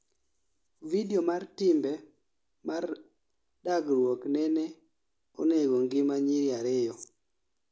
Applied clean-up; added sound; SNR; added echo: none; none; none; none.